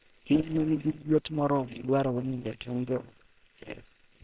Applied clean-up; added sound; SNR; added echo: neural separator model SepFormer WHAM!.